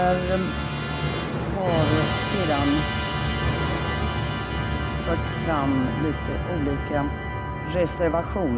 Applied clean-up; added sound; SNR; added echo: none; Musical instrument; -1 dB; none.